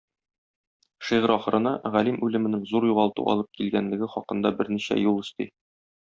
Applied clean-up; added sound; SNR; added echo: none; none; none; none.